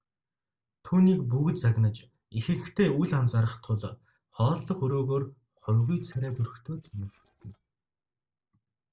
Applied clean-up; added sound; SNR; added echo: neural separator model SepFormer DNS4.